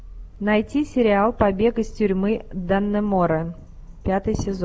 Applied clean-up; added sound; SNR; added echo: none; Sliding door; 16 dB; none.